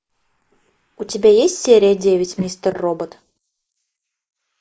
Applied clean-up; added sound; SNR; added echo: neural mask model Resemble Enhance denoiser.